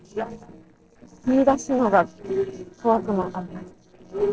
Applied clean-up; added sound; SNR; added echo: neural separator model SepFormer DNS4.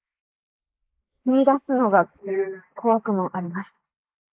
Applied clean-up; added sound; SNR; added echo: neural mask model Resemble Enhance denoiser.